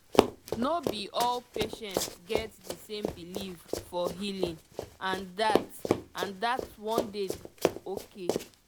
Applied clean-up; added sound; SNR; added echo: none; Run; -1 dB; none.